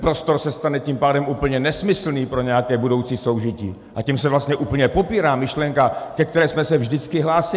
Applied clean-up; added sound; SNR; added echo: none; none; none; none.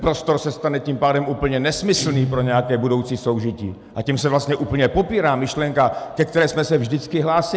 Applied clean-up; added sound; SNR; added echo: none; Guitar; 14 dB; none.